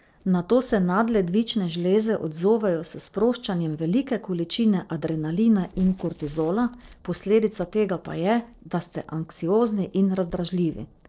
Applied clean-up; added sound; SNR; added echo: neural separator model SepFormer DNS4.